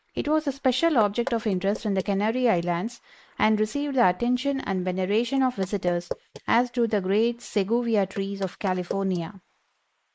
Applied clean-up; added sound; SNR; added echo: neural mask model Resemble Enhance denoiser.